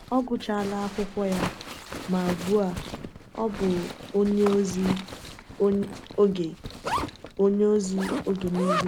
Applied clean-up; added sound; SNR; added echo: none; Zipper (clothing); 8 dB; none.